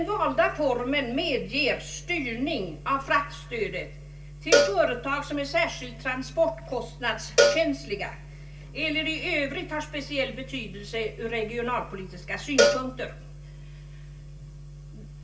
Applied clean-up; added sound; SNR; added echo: none; Cowbell; -1 dB; reverberation time 0.3 s.